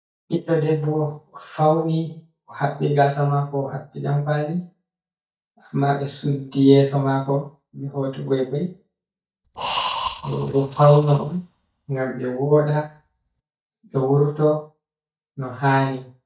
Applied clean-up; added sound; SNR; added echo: neural mask model DeepFilterNet 3.